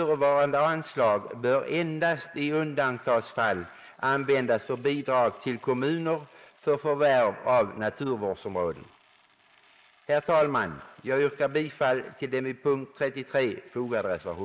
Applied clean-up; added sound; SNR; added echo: neural mask model Resemble Enhance denoiser.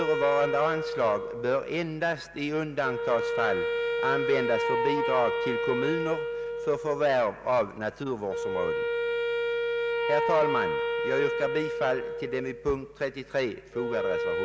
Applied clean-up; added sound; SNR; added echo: none; Wind instrument, woodwind instrument; 1 dB; none.